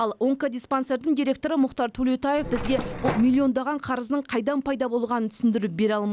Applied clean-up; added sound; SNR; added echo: none; Mechanisms; 6 dB; none.